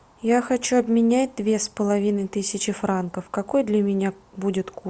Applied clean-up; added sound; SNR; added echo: none; none; none; none.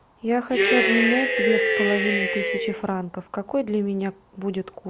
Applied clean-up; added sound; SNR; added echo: none; Cheering; -3 dB; none.